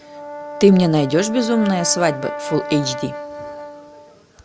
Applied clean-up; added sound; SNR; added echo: none; Brass instrument; 10 dB; none.